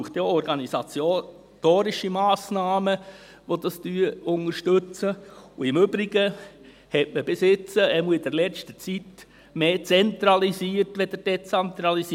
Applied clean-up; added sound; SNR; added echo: none; none; none; none.